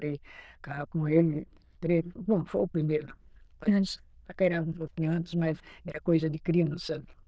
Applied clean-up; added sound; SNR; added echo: neural diffusion model UNIVERSE++.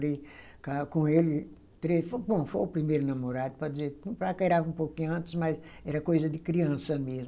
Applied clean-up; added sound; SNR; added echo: none; none; none; none.